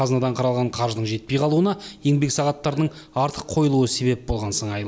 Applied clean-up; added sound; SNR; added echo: none; none; none; none.